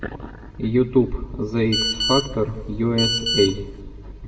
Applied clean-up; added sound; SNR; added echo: none; Telephone; 3 dB; reverberation time 1.1 s.